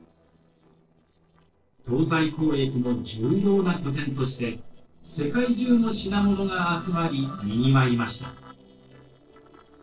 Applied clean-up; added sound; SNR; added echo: neural separator model SepFormer DNS4.